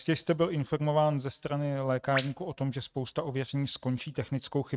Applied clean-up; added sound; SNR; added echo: neural mask model RNNoise.